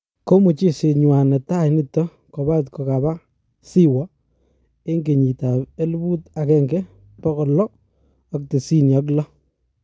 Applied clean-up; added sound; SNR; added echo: none; none; none; none.